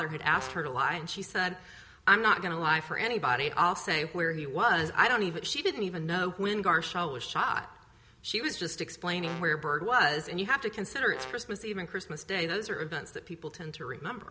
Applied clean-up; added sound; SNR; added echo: none; Brass instrument; 16 dB; none.